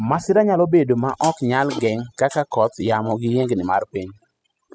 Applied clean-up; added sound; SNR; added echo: classical method spectral subtraction.